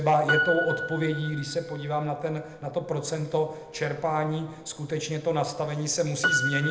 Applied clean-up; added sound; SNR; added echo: none; Piano; 5 dB; reverberation time 0.7 s.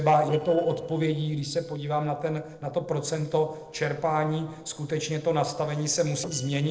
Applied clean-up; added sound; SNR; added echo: neural separator model SepFormer DNS4.